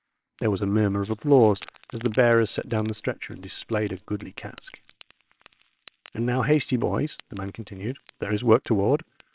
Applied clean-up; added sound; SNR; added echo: neural separator model SepFormer WHAMR!.